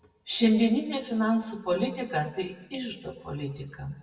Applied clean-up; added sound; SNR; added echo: none; none; none; reverberation time 1.1 s.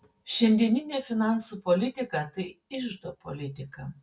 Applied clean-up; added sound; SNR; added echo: none; none; none; none.